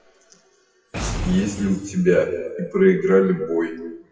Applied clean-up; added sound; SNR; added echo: classical method WPE with log-MMSE.